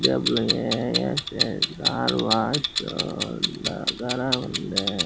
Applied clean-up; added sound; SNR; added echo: none; Clock; 1 dB; none.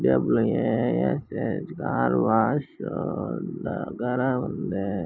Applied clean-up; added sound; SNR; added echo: none; none; none; none.